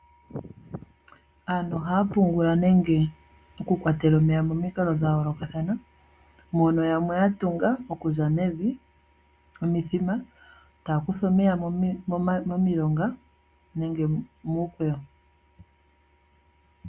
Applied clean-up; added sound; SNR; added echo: none; Wind; 14 dB; none.